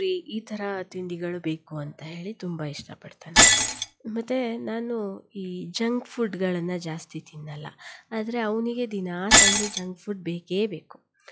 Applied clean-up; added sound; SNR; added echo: classical method log-MMSE.